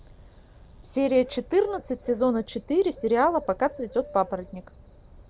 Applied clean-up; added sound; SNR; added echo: none; Bird; 20 dB; none.